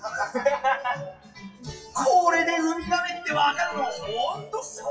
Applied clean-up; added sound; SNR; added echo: classical method WPE with log-MMSE.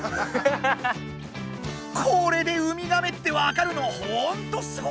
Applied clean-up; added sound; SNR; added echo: none; none; none; none.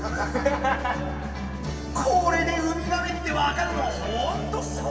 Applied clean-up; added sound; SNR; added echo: none; Musical instrument; 9 dB; reverberation time 2.4 s.